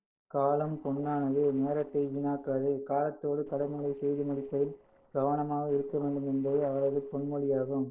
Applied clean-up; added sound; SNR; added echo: neural separator model SepFormer DNS4.